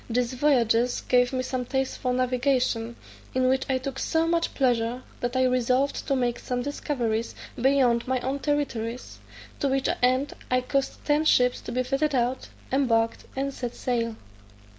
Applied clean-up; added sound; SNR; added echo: none; none; none; none.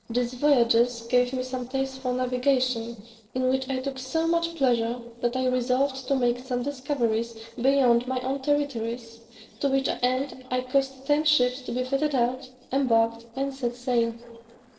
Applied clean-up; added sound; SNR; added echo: neural separator model SepFormer DNS4.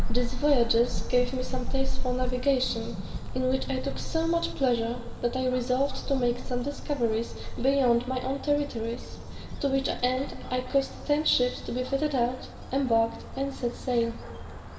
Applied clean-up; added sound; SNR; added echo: none; Cricket / Motor vehicle (road); 2 dB; reverberation time 1.7 s.